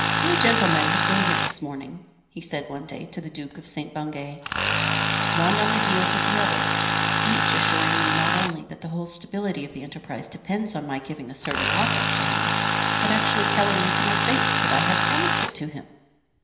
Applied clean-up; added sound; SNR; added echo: none; Tools; -5 dB; reverberation time 0.9 s.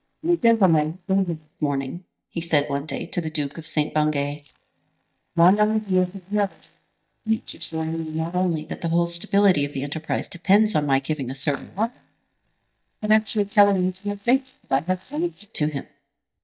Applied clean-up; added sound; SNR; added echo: neural mask model DeepFilterNet 3.